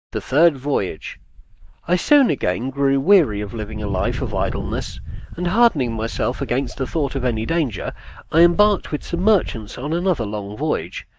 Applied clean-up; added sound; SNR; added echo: neural mask model DeepFilterNet 3.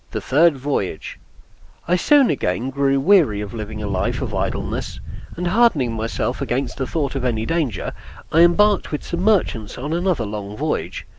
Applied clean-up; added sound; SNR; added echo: none; Wind; 8 dB; none.